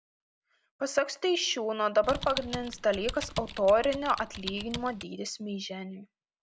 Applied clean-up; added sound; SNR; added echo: none; Typing; 10 dB; none.